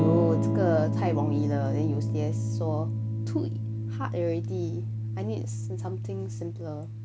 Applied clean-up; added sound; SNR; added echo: none; Electric guitar / Strum; -3 dB; none.